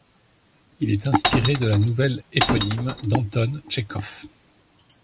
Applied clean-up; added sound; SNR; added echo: none; Glass; 3 dB; none.